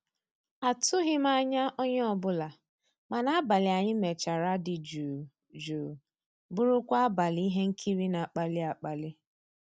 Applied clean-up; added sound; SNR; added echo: none; none; none; none.